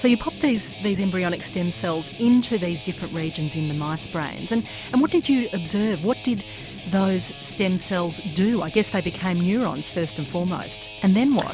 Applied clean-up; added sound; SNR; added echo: none; Guitar; 14 dB; none.